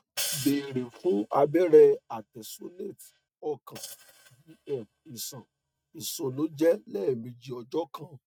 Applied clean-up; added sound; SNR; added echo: neural mask model RNNoise.